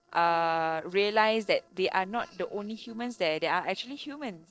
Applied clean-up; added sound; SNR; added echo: neural separator model SepFormer DNS4.